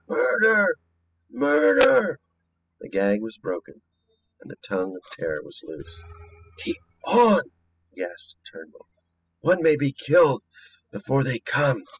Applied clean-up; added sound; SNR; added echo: classical method spectral subtraction.